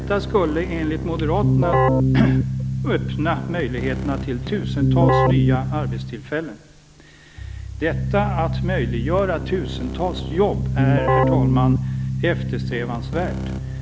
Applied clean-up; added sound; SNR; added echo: none; Keyboard (musical); -4 dB; none.